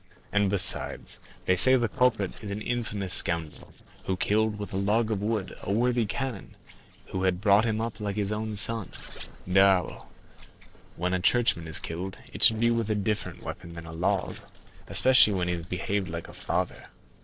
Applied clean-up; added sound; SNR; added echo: neural separator model SepFormer DNS4.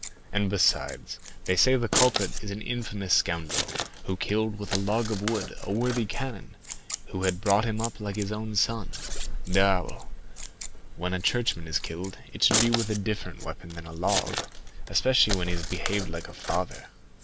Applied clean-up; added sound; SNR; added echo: none; Scissors; 8 dB; none.